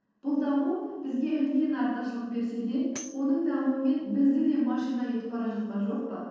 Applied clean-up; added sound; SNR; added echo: neural separator model SepFormer DNS4.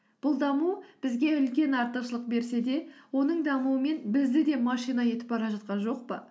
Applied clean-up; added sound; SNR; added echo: none; none; none; none.